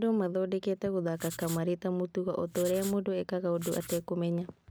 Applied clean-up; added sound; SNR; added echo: none; Writing; 14 dB; none.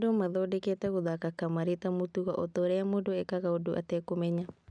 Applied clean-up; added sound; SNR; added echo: none; none; none; none.